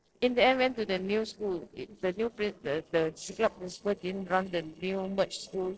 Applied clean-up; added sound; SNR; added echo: neural separator model SepFormer DNS4.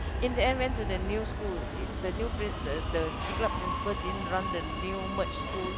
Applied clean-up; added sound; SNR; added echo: none; Subway, metro, underground; -1 dB; none.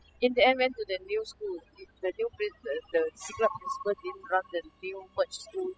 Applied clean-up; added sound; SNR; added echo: classical method spectral subtraction.